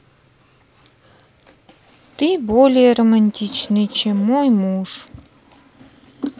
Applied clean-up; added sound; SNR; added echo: none; none; none; none.